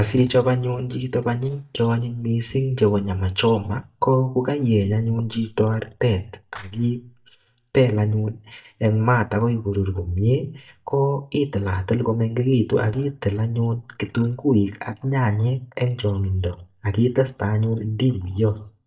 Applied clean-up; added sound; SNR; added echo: neural mask model DeepFilterNet 3.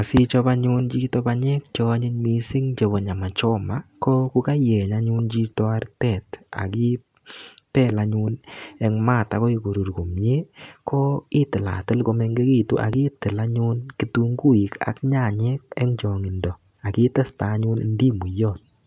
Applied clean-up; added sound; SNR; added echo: none; none; none; none.